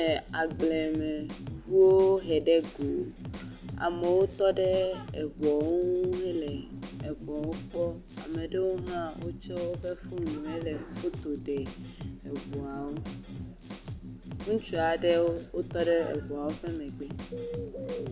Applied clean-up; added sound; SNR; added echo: none; Drum kit + Bird; 10 dB; none.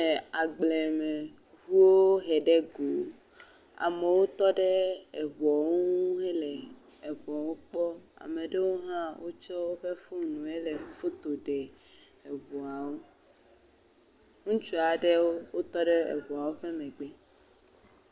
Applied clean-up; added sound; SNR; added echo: none; none; none; none.